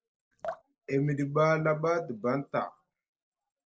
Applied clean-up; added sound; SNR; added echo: neural separator model SepFormer DNS4.